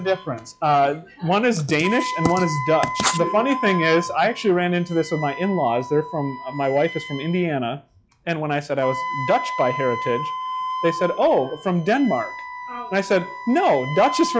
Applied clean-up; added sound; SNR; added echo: classical method log-MMSE.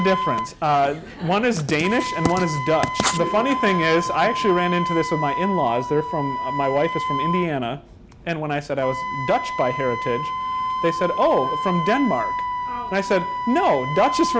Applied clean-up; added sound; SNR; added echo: none; Writing + Wind instrument, woodwind instrument; 4 dB; none.